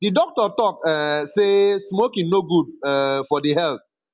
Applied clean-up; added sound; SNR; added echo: none; none; none; none.